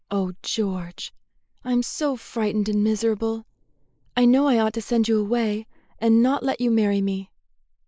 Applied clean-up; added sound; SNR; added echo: neural mask model Resemble Enhance denoiser.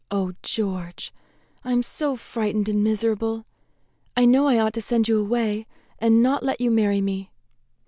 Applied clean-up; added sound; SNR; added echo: none; none; none; none.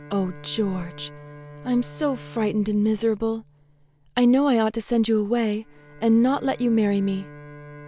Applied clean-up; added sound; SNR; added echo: none; Bowed string instrument; 20 dB; none.